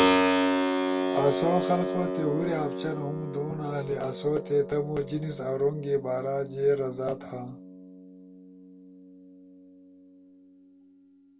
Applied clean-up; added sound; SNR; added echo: none; Keyboard (musical); 0 dB; reverberation time 0.2 s.